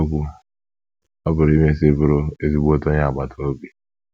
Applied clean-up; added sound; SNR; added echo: none; none; none; none.